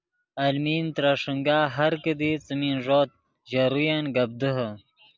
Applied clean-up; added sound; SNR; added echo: none; none; none; none.